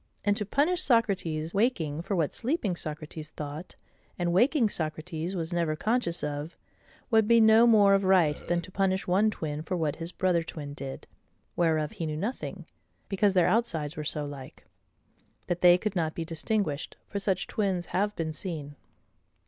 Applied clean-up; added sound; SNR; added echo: none; Burping, eructation; 15 dB; none.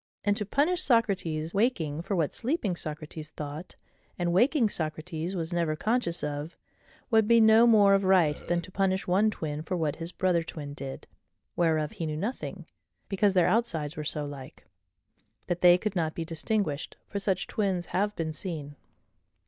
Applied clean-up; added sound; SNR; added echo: neural mask model DeepFilterNet 3.